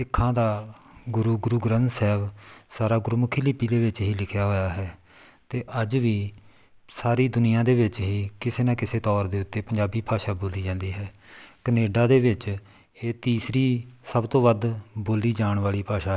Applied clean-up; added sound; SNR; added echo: none; none; none; none.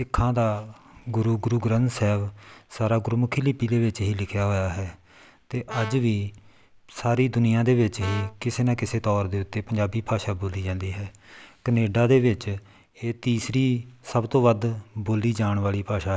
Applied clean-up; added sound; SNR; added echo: none; Brass instrument; 15 dB; none.